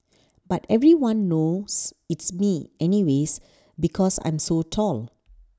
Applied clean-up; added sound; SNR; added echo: none; none; none; none.